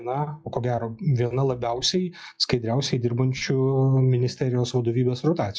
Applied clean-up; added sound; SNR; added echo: classical method log-MMSE.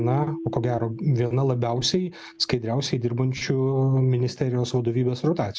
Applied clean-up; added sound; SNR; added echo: none; Keyboard (musical); 16 dB; none.